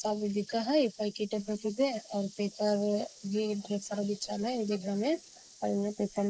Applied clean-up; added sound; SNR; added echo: neural mask model Resemble Enhance denoiser.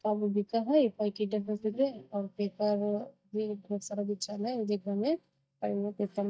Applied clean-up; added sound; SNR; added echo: neural mask model DeepFilterNet 3.